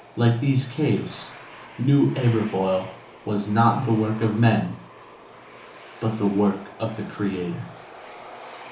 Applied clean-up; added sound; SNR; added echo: none; Aircraft; 19 dB; reverberation time 0.8 s.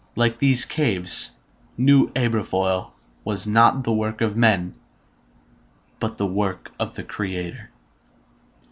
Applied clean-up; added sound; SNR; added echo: none; none; none; none.